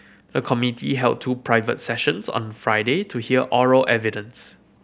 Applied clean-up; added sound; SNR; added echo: none; none; none; none.